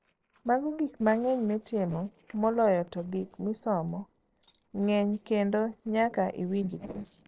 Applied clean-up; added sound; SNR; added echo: neural separator model SepFormer DNS4.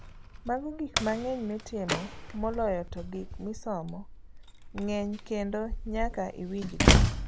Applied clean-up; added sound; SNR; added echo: none; Slam; -3 dB; none.